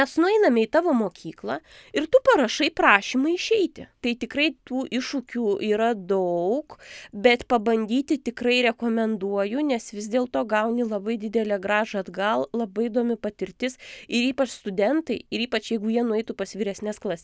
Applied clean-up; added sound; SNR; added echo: none; none; none; none.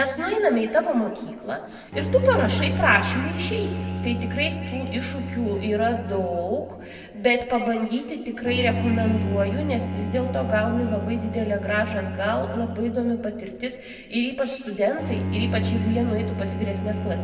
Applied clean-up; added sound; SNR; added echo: none; Bowed string instrument; 4 dB; reverberation time 2.2 s.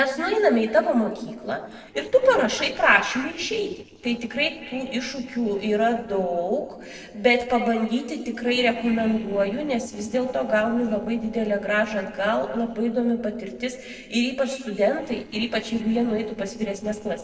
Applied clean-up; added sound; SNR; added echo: neural separator model SepFormer DNS4.